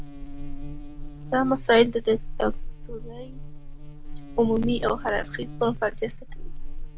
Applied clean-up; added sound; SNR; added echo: none; Buzz; 6 dB; none.